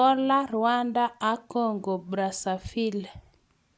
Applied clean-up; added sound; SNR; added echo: none; none; none; none.